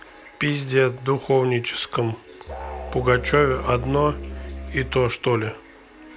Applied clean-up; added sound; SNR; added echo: none; Musical instrument; 10 dB; none.